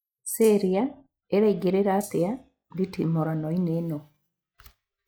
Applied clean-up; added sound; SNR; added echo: classical method log-MMSE.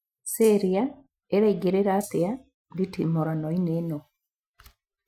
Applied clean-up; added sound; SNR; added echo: classical method Wiener filter.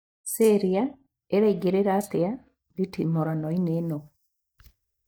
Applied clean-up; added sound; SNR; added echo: neural mask model DeepFilterNet 3.